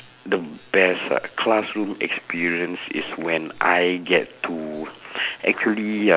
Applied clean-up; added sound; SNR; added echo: none; none; none; none.